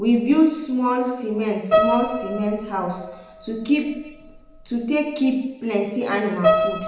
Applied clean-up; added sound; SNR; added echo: none; Piano; 4 dB; reverberation time 1.0 s.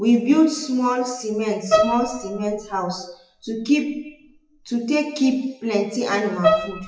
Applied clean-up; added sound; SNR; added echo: classical method WPE with log-MMSE.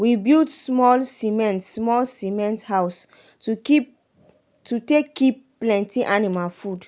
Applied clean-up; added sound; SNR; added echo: none; none; none; none.